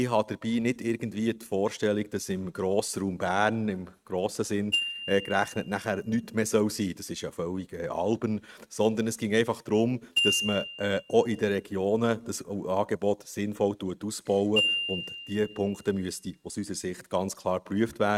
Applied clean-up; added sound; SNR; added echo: neural mask model RNNoise.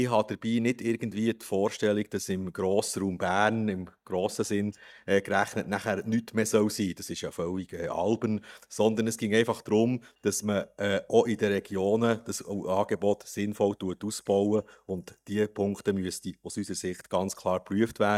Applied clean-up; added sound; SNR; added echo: neural mask model DeepFilterNet 3.